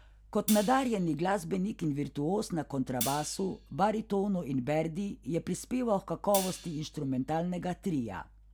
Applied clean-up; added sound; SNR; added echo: none; Hi-hat; 12 dB; none.